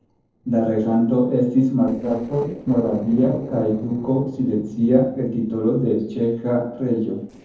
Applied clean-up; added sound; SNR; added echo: neural separator model SepFormer DNS4.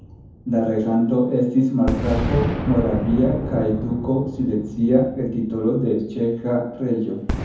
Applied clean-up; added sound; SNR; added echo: none; Boom; 7 dB; reverberation time 0.7 s.